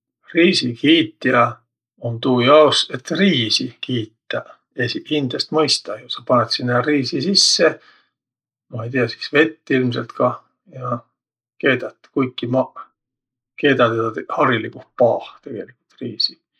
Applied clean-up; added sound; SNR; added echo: neural mask model Resemble Enhance denoiser.